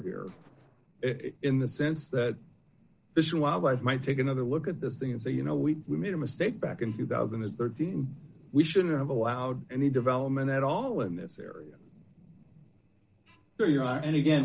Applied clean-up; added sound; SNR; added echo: neural separator model SepFormer DNS4.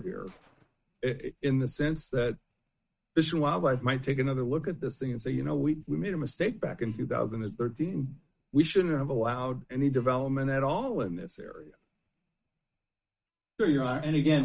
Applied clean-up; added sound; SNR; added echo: neural mask model RNNoise.